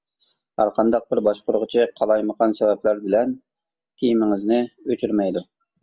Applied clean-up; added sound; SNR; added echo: none; none; none; none.